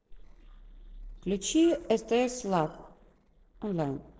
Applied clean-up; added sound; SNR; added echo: neural separator model SepFormer DNS4.